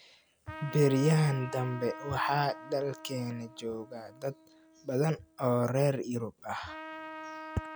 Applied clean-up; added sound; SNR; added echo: none; Trumpet; 15 dB; none.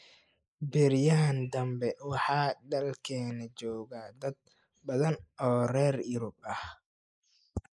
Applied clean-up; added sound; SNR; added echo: neural mask model Resemble Enhance denoiser.